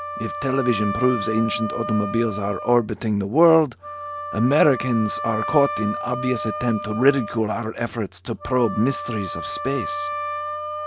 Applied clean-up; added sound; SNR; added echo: none; Wind instrument, woodwind instrument; 8 dB; none.